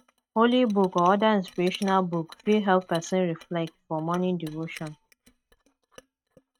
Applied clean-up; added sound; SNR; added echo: neural mask model RNNoise.